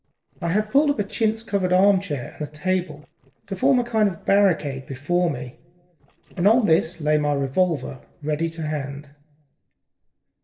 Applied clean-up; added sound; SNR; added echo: neural separator model SepFormer DNS4.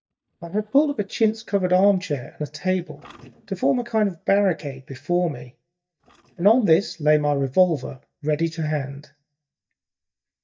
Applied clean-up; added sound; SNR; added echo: neural mask model DeepFilterNet 3.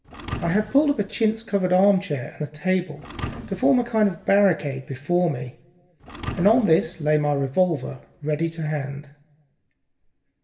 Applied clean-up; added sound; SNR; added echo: none; Thump, thud; 16 dB; reverberation time 0.6 s.